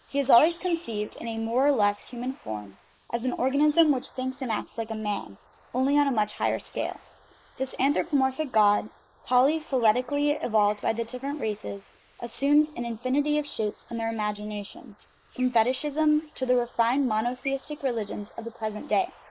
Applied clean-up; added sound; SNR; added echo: neural mask model Resemble Enhance denoiser.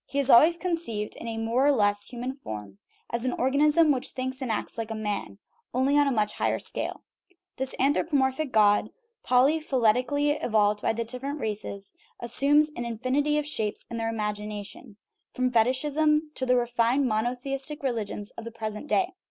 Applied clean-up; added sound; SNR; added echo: none; none; none; none.